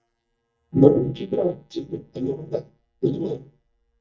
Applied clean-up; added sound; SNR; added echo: neural mask model DeepFilterNet 3.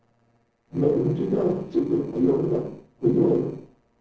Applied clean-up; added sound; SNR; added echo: neural separator model SepFormer DNS4.